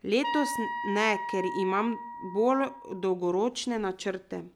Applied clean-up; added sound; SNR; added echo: none; Wind instrument, woodwind instrument; 7 dB; none.